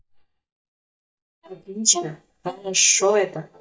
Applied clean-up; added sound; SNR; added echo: neural mask model DeepFilterNet 3.